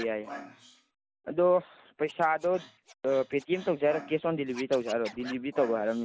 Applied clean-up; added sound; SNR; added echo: none; Scratching (performance technique); 18 dB; none.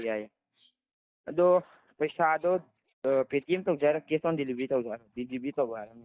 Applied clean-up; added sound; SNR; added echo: neural mask model DeepFilterNet 3.